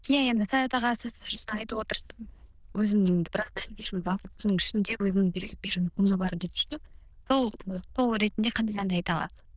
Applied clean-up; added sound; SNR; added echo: neural diffusion model UNIVERSE++.